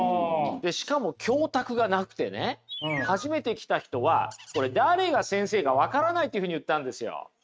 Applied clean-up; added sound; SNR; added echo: neural mask model RNNoise.